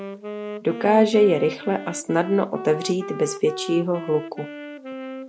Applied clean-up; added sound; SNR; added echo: none; Wind instrument, woodwind instrument; 11 dB; none.